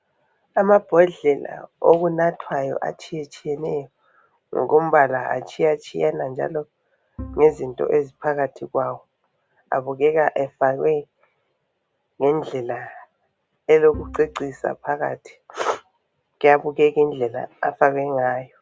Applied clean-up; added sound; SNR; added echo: none; Bowed string instrument; 18 dB; none.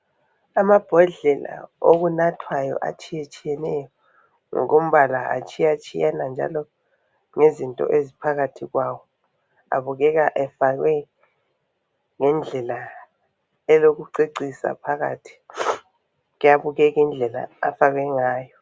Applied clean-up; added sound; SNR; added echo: none; none; none; none.